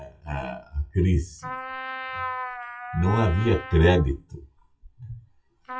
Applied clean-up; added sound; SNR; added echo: classical method WPE with log-MMSE.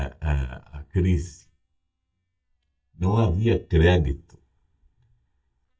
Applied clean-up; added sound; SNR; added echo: neural mask model DeepFilterNet 3.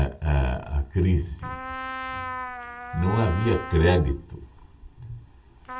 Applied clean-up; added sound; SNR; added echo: none; Trumpet; 12 dB; reverberation time 0.2 s.